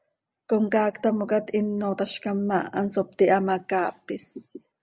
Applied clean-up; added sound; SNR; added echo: none; none; none; none.